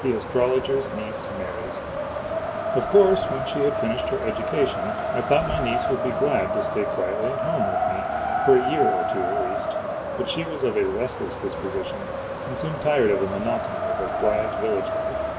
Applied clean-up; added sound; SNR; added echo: none; Wind; 1 dB; reverberation time 0.7 s.